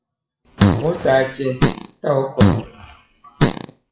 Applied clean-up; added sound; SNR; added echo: classical method WPE with log-MMSE.